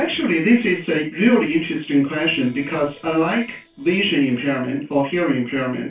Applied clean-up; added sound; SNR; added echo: neural separator model SepFormer DNS4.